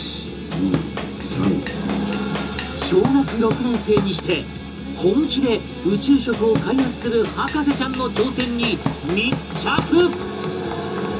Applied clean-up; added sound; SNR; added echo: none; Drum / Drum kit; 9 dB; reverberation time 0.2 s.